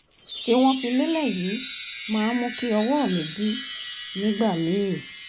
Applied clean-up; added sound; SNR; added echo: none; Chime; 3 dB; none.